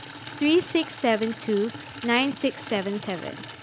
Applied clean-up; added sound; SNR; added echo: none; Water tap, faucet / Liquid; 14 dB; none.